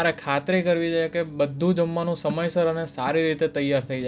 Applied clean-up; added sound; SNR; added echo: none; none; none; none.